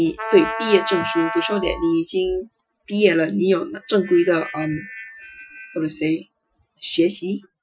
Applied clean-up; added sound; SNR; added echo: classical method Wiener filter.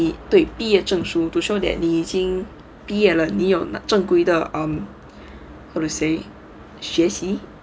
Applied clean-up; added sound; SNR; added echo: none; none; none; none.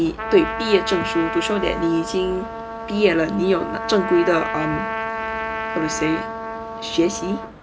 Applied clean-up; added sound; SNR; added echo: none; Trumpet; 6 dB; none.